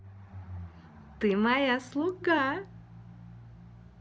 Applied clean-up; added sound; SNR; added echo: none; none; none; none.